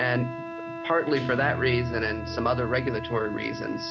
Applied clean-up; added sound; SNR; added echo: none; Guitar + Wind instrument, woodwind instrument; 7 dB; none.